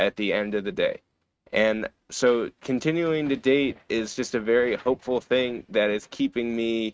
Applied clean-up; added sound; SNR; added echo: neural mask model RNNoise.